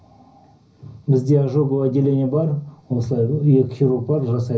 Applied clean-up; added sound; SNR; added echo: none; none; none; reverberation time 0.5 s.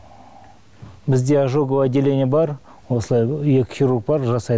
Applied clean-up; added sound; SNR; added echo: none; none; none; none.